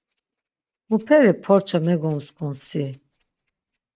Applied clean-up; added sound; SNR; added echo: neural mask model RNNoise.